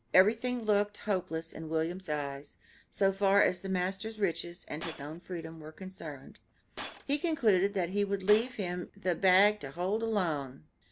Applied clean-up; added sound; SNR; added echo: none; Shatter; 16 dB; none.